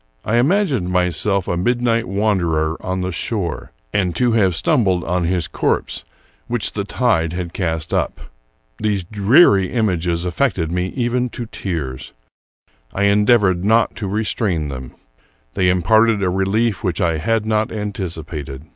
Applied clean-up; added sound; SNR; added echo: none; none; none; none.